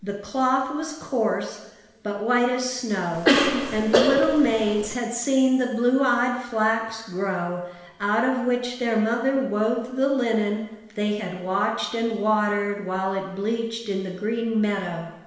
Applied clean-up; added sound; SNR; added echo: none; Cough; -1 dB; reverberation time 1.1 s.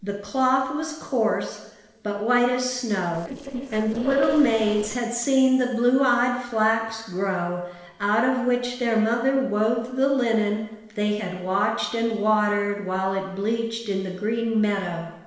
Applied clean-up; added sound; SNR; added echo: neural separator model SepFormer DNS4.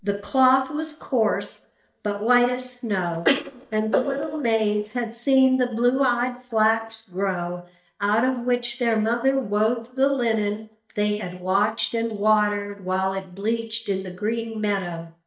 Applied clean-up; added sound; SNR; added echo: neural mask model DeepFilterNet 3.